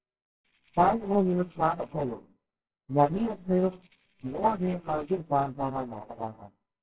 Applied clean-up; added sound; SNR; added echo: neural separator model SepFormer WHAMR!.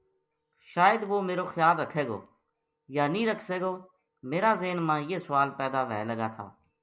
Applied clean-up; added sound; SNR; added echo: none; none; none; none.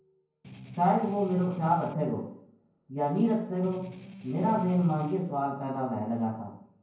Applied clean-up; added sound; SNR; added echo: none; Strum; 16 dB; reverberation time 0.9 s.